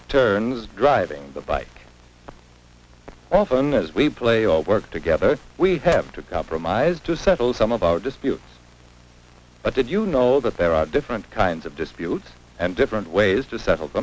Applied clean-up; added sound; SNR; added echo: none; none; none; none.